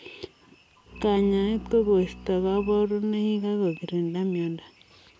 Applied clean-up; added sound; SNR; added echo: none; Bowed string instrument; 17 dB; none.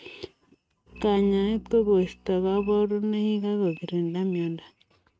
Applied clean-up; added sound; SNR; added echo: neural mask model RNNoise.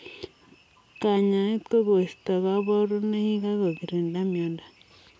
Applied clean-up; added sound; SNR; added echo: none; none; none; none.